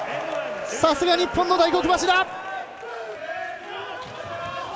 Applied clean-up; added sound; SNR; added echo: none; none; none; none.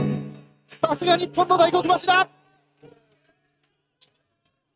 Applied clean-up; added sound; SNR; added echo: neural mask model RNNoise.